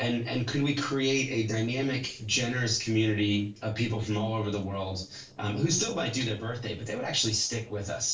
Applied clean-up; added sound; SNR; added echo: neural separator model SepFormer DNS4.